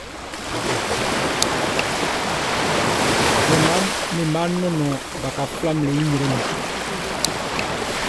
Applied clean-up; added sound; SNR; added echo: none; Ocean; -3 dB; none.